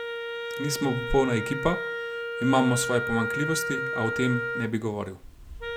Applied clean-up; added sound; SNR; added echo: none; Wind instrument, woodwind instrument; 4 dB; none.